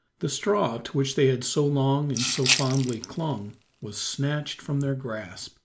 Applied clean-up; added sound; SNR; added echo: none; Rattle (instrument); 4 dB; none.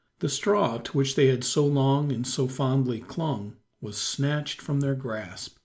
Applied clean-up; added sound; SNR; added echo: none; none; none; none.